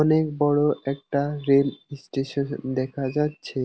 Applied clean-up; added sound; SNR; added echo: none; none; none; none.